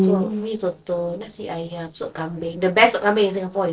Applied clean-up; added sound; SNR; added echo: neural separator model SepFormer DNS4.